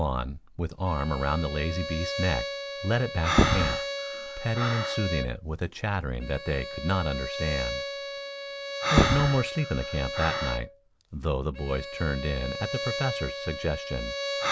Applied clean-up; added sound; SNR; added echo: none; Bowed string instrument + Breathing; 2 dB; none.